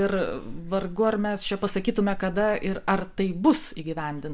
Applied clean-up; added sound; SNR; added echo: none; none; none; none.